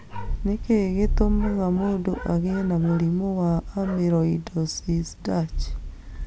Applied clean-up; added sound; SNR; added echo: none; none; none; none.